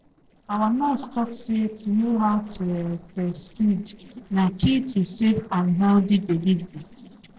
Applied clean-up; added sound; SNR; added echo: neural separator model SepFormer DNS4.